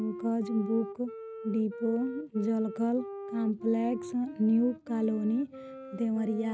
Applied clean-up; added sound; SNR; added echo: none; Wind instrument, woodwind instrument; 12 dB; none.